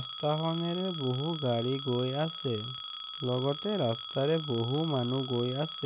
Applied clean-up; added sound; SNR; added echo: none; Telephone; 4 dB; none.